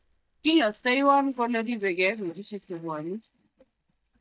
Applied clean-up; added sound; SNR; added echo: neural mask model DeepFilterNet 3.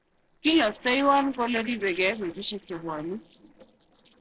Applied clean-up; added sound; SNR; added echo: neural separator model SepFormer DNS4.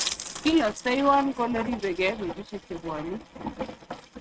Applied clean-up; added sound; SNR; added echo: neural mask model RNNoise.